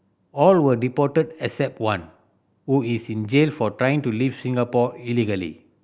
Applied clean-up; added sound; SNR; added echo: none; none; none; none.